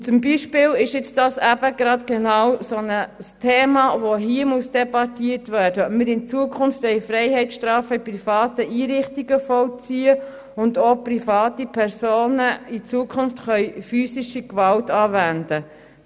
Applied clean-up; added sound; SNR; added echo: none; none; none; none.